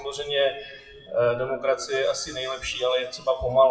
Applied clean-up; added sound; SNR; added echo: classical method WPE with log-MMSE.